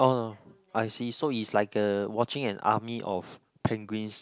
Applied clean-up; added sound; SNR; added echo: none; none; none; none.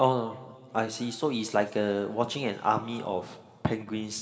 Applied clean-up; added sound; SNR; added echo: none; none; none; reverberation time 1.7 s.